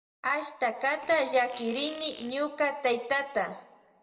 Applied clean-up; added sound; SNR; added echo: neural separator model SepFormer DNS4.